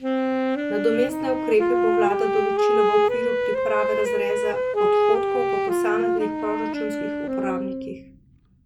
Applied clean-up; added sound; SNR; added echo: none; Wind instrument, woodwind instrument; -5 dB; none.